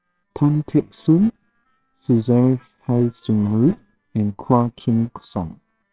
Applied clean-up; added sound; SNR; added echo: neural separator model SepFormer WHAMR!.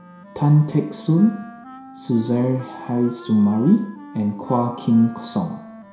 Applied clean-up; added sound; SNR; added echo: none; Wind instrument, woodwind instrument; 19 dB; reverberation time 0.7 s.